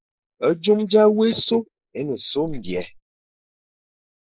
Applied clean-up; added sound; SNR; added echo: neural mask model Resemble Enhance denoiser.